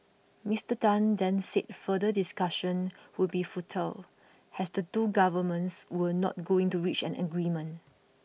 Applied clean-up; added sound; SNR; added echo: none; none; none; none.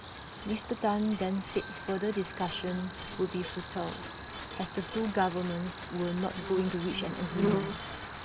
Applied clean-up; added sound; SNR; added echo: none; Cricket + Bicycle bell; -1 dB; none.